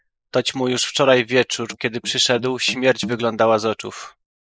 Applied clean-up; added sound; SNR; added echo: neural mask model Resemble Enhance denoiser.